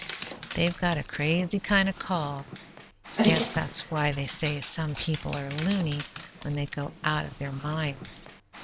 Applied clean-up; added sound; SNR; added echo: none; Dog; 7 dB; none.